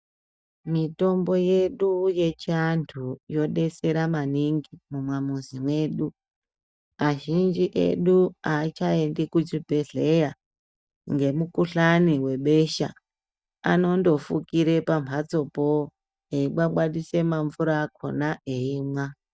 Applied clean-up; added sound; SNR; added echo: neural mask model DeepFilterNet 3.